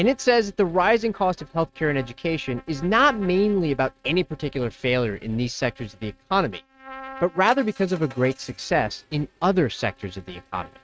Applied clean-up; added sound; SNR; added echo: neural mask model RNNoise.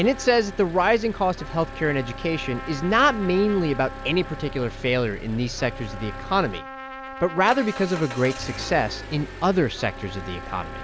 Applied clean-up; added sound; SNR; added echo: none; Engine + Trumpet; 11 dB; none.